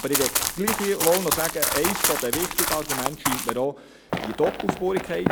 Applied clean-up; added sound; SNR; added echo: none; Run; 0 dB; none.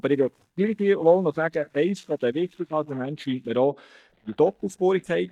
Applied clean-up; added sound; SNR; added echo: neural mask model DeepFilterNet 3.